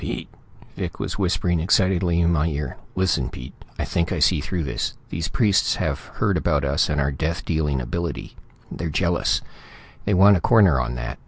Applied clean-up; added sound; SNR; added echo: none; none; none; none.